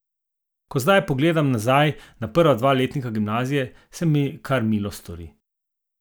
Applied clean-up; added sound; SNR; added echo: none; none; none; none.